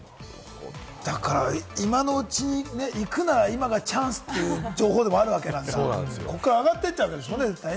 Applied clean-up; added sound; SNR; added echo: none; none; none; none.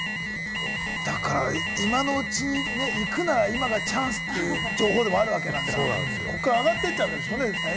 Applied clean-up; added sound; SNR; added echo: none; Alarm; 2 dB; none.